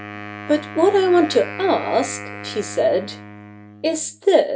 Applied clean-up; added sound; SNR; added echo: none; Wind instrument, woodwind instrument; 14 dB; reverberation time 0.2 s.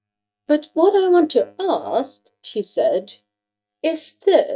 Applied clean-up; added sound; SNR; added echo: neural mask model DeepFilterNet 3.